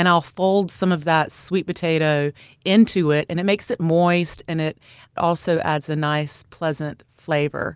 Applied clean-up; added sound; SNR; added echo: none; none; none; none.